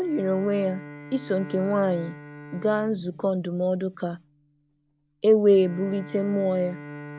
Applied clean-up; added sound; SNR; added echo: none; Bowed string instrument; 17 dB; none.